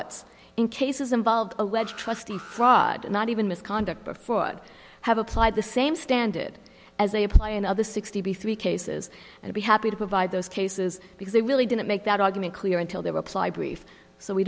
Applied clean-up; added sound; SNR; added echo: none; Alarm; 20 dB; none.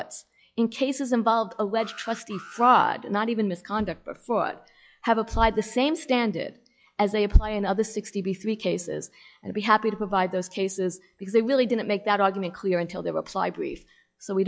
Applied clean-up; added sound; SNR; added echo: classical method log-MMSE.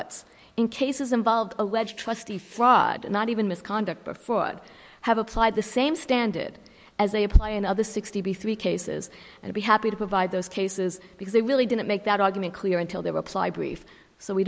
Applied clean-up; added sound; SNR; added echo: neural mask model Resemble Enhance denoiser.